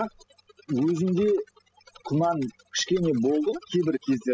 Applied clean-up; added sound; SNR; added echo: classical method spectral subtraction.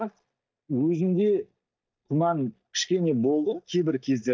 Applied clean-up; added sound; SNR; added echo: neural mask model DeepFilterNet 3.